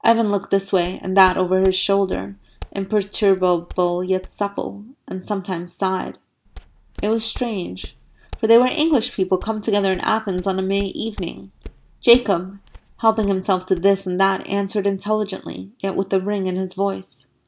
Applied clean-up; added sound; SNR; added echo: none; Walk, footsteps; 18 dB; none.